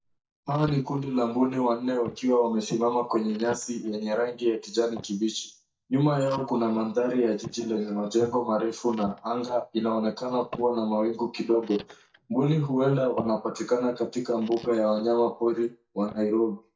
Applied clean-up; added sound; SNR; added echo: neural mask model DeepFilterNet 3.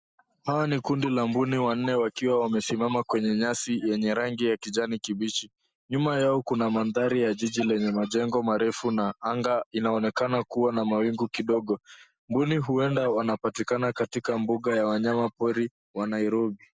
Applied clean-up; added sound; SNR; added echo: none; none; none; none.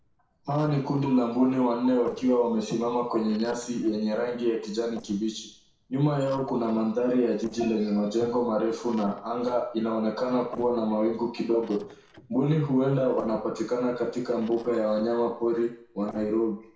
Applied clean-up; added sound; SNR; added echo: neural separator model SepFormer DNS4.